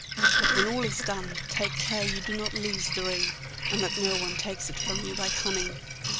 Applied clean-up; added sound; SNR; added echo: none; Sink (filling or washing); -3 dB; none.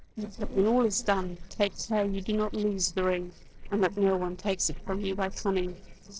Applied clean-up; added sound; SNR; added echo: neural separator model SepFormer DNS4.